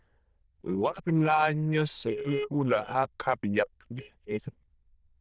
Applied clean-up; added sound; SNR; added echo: neural diffusion model UNIVERSE++.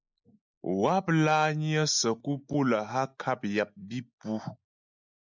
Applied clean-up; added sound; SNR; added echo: neural mask model Resemble Enhance denoiser.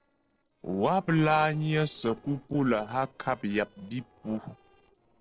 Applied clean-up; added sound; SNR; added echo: neural separator model SepFormer DNS4.